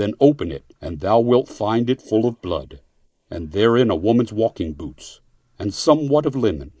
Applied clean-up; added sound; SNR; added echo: neural mask model Resemble Enhance denoiser.